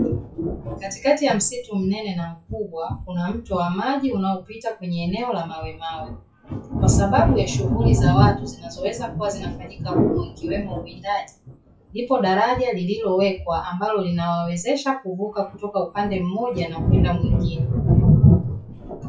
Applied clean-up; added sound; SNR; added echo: classical method WPE with log-MMSE.